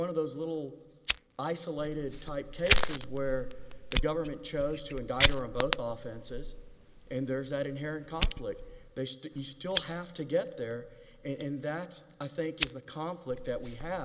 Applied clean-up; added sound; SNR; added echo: none; Fire; -2 dB; none.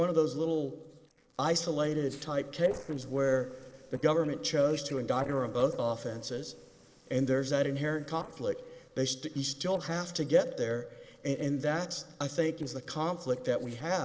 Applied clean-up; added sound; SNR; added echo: neural separator model SepFormer DNS4.